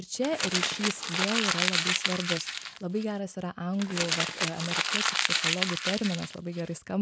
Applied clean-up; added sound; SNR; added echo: none; Crumpling, crinkling; -2 dB; none.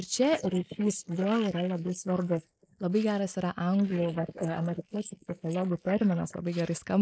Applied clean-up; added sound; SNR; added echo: neural mask model Resemble Enhance denoiser.